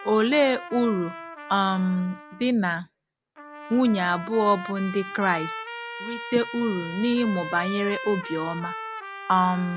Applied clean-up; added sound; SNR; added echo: none; Trumpet; 12 dB; none.